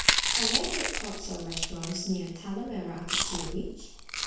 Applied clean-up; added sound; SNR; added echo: none; Chewing, mastication; -5 dB; reverberation time 0.6 s.